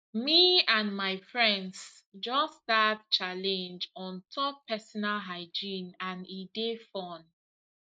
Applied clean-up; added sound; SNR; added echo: neural mask model Resemble Enhance denoiser.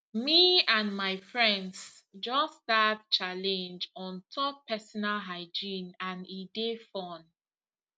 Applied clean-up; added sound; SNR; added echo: none; none; none; none.